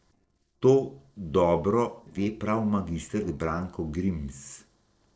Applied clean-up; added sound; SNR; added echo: neural separator model SepFormer DNS4.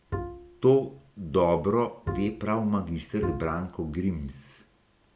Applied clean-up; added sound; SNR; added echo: none; Bowed string instrument; 10 dB; none.